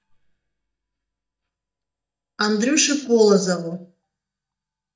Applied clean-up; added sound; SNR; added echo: neural mask model DeepFilterNet 3.